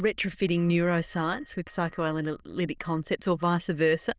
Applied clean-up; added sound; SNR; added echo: neural diffusion model UNIVERSE++.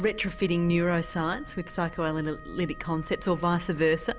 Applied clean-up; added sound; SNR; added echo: none; Wind instrument, woodwind instrument; 19 dB; none.